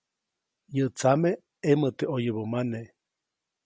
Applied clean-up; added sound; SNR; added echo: none; none; none; none.